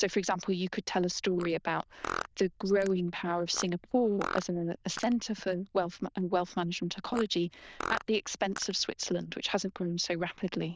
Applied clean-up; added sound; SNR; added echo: neural diffusion model UNIVERSE++.